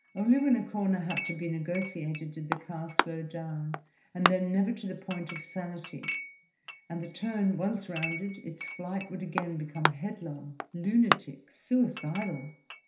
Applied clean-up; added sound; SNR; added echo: none; Chink, clink; 5 dB; reverberation time 0.5 s.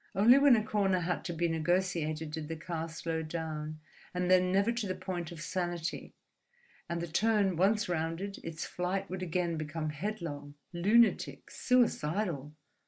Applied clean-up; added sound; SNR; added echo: none; none; none; none.